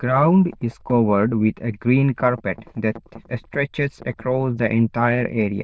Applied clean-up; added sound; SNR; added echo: neural diffusion model UNIVERSE++.